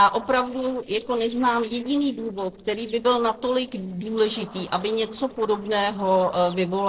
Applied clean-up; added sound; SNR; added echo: neural separator model SepFormer DNS4.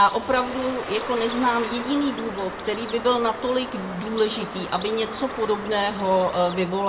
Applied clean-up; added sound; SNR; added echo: none; Bird; 10 dB; reverberation time 1.3 s.